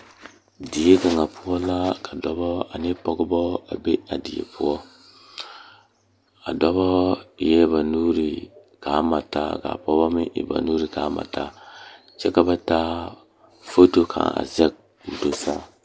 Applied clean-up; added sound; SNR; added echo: none; none; none; none.